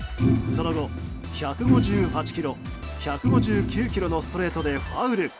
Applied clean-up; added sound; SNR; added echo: none; Organ; -1 dB; none.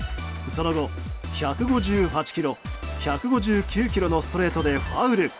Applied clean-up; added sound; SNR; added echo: none; none; none; none.